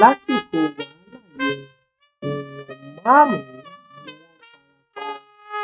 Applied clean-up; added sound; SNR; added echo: neural mask model RNNoise.